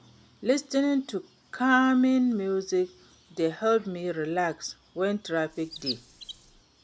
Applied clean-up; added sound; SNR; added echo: none; Chirp, tweet; 13 dB; none.